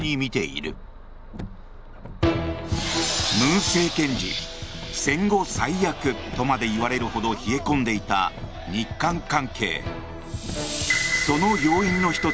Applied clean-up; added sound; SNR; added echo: none; Car; 13 dB; none.